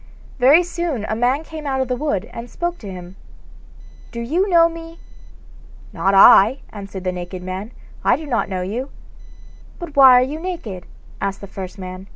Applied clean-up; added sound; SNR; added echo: none; none; none; none.